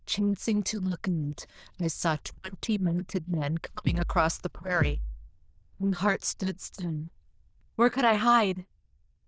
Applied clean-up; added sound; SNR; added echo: neural diffusion model UNIVERSE++.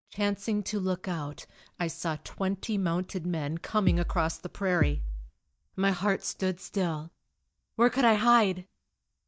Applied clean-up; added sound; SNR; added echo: neural mask model DeepFilterNet 3.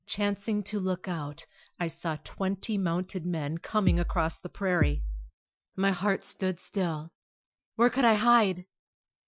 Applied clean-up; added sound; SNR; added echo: classical method Wiener filter.